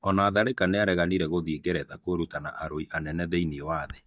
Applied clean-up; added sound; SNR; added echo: neural mask model DeepFilterNet 3.